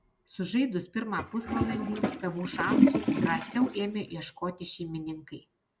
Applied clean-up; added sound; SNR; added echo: none; Toilet flush; -4 dB; none.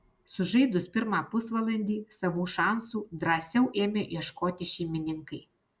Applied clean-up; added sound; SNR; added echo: none; none; none; none.